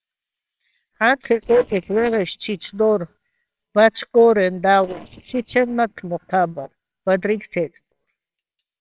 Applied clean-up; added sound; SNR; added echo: neural separator model SepFormer WHAMR!.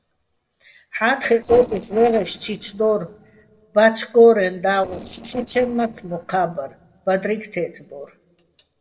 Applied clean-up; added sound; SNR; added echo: neural separator model SepFormer DNS4.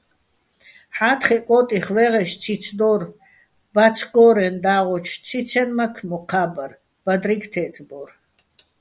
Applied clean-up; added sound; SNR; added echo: none; none; none; none.